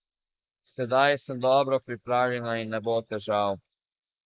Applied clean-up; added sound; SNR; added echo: neural mask model Resemble Enhance denoiser.